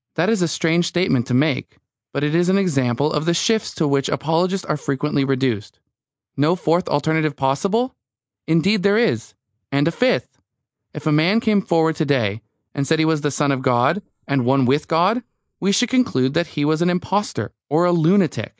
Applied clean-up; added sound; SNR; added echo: neural mask model Resemble Enhance denoiser.